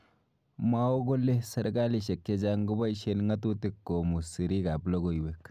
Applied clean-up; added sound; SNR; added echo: none; none; none; none.